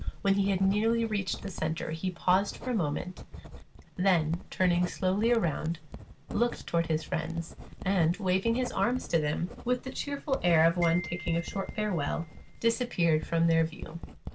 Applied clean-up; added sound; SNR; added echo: none; Writing + Glockenspiel; 13 dB; none.